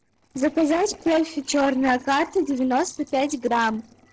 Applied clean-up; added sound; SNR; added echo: neural separator model SepFormer DNS4.